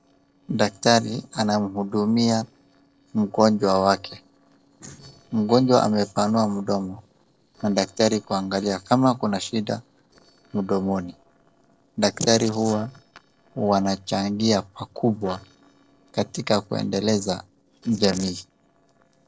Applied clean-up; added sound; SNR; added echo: neural separator model SepFormer DNS4.